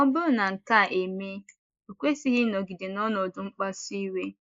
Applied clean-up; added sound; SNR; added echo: neural mask model Resemble Enhance denoiser.